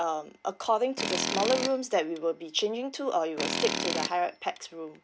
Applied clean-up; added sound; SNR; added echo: none; Tools; 3 dB; none.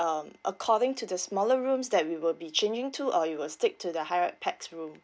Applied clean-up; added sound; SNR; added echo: none; none; none; none.